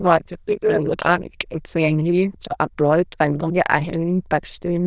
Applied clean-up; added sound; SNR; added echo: neural diffusion model UNIVERSE++.